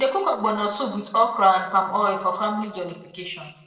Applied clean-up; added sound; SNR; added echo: neural separator model SepFormer DNS4.